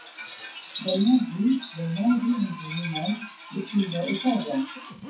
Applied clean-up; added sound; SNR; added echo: classical method WPE with log-MMSE.